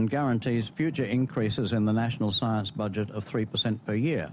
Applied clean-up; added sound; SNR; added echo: none; Fire; 17 dB; none.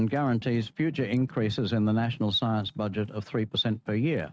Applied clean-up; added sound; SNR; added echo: neural mask model RNNoise.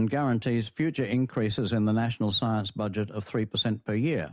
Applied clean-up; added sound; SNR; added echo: none; none; none; none.